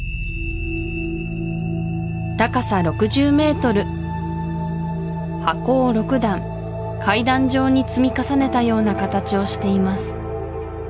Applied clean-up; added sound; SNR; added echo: none; none; none; none.